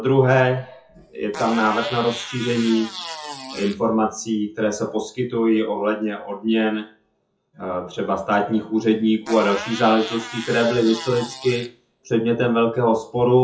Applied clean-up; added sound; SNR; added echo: classical method WPE with log-MMSE.